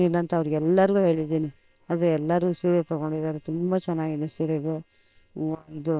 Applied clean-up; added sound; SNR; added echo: neural separator model SepFormer WHAM!.